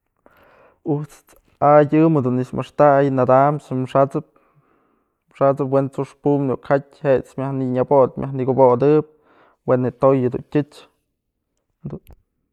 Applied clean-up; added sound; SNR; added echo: neural mask model Resemble Enhance denoiser.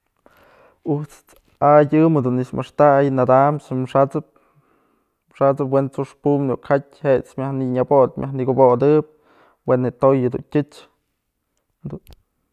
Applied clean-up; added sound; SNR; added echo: none; none; none; none.